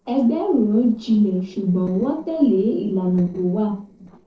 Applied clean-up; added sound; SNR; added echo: neural separator model SepFormer DNS4.